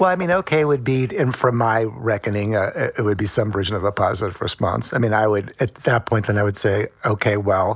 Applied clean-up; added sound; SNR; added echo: none; none; none; none.